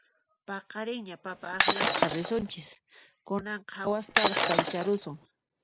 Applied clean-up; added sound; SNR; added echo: none; Shatter; -5 dB; none.